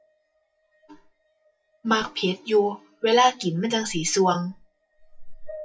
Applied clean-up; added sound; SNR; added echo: classical method WPE with log-MMSE.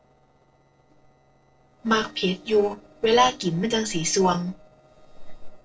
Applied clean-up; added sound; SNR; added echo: neural separator model SepFormer DNS4.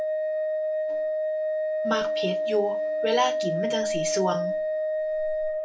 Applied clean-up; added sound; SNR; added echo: none; Organ; -4 dB; reverberation time 0.2 s.